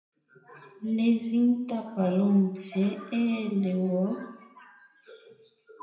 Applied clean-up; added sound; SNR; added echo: none; none; none; reverberation time 0.8 s.